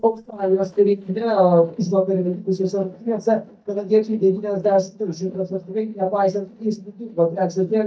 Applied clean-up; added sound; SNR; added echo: neural mask model DeepFilterNet 3.